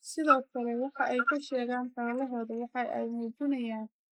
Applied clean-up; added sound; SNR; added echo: neural mask model Resemble Enhance denoiser.